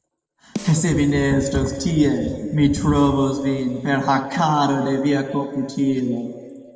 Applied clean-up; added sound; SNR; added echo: none; Snare drum; 17 dB; reverberation time 1.7 s.